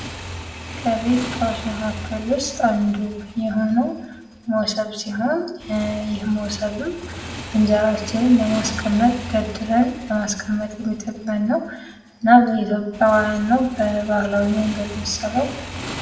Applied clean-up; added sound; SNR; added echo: none; Motorcycle / Engine; 13 dB; reverberation time 0.7 s.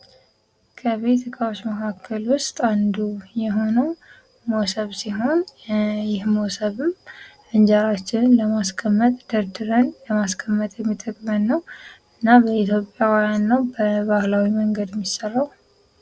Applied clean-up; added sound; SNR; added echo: none; none; none; none.